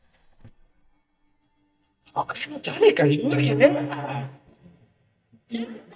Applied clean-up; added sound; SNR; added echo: neural mask model DeepFilterNet 3.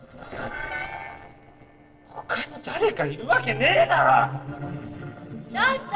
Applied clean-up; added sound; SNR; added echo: neural separator model SepFormer DNS4.